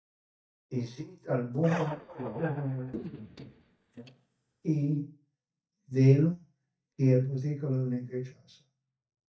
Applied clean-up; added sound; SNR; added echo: neural mask model DeepFilterNet 3.